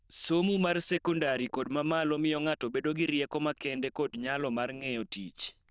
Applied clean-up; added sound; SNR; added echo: neural diffusion model UNIVERSE++.